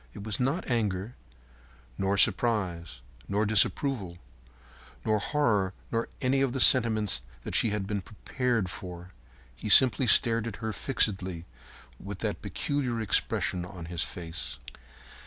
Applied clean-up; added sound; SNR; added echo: none; none; none; none.